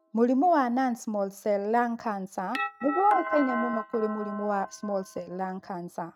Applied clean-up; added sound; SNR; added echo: neural mask model RNNoise.